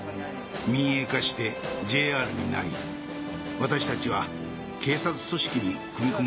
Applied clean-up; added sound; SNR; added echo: none; none; none; none.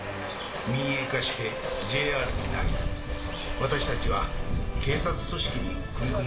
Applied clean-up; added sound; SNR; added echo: none; Bus; 1 dB; reverberation time 2.6 s.